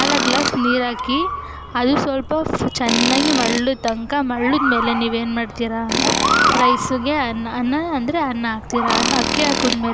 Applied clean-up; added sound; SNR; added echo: none; Motor vehicle (road) / Siren + Tools; 1 dB; none.